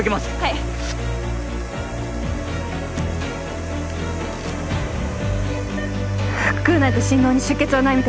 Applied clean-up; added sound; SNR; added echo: none; none; none; none.